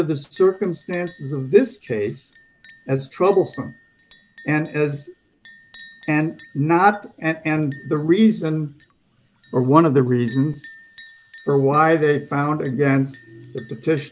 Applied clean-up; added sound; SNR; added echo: none; Chink, clink; 17 dB; none.